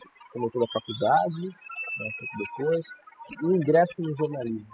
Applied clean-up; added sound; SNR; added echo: classical method spectral subtraction.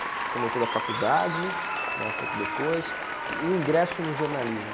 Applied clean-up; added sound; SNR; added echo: none; Applause; 2 dB; none.